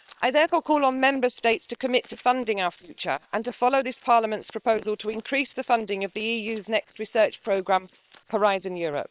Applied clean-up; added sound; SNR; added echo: neural separator model SepFormer WHAM!.